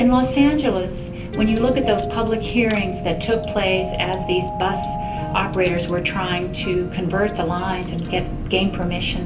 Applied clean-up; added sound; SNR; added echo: none; Car; 8 dB; reverberation time 0.3 s.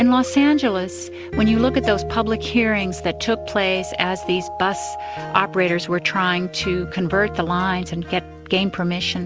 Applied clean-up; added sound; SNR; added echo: none; none; none; none.